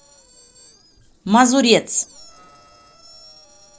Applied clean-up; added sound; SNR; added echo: neural separator model SepFormer DNS4.